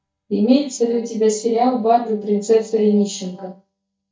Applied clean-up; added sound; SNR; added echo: neural mask model DeepFilterNet 3.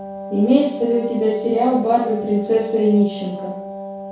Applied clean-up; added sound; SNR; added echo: none; Wind instrument, woodwind instrument; 12 dB; reverberation time 0.6 s.